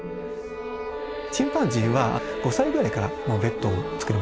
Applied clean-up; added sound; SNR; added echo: none; Telephone; 16 dB; none.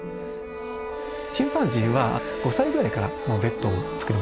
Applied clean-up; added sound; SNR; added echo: none; none; none; none.